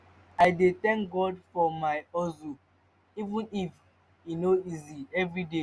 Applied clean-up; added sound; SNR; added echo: none; none; none; none.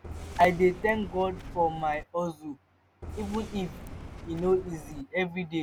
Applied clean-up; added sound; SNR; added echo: none; Subway, metro, underground; 11 dB; none.